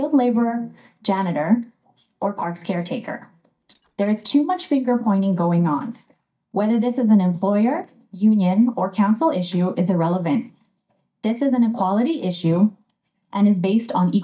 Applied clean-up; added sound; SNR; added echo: neural mask model DeepFilterNet 3.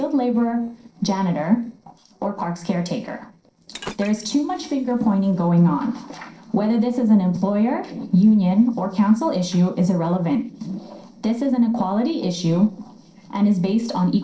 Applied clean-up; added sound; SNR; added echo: neural separator model SepFormer DNS4.